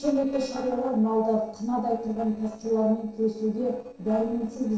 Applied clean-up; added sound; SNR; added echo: neural separator model SepFormer DNS4.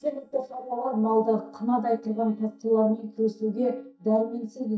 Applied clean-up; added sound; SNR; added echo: neural mask model DeepFilterNet 3.